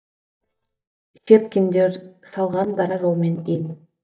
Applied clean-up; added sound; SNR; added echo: neural mask model DeepFilterNet 3.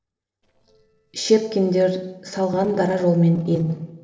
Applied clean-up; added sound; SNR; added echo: neural separator model SepFormer DNS4.